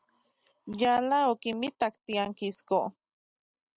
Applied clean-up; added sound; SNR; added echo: none; none; none; none.